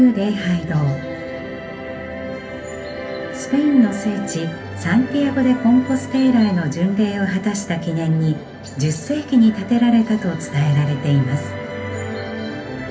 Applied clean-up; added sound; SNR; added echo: none; none; none; reverberation time 0.3 s.